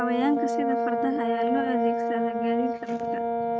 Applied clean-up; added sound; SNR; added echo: neural mask model RNNoise.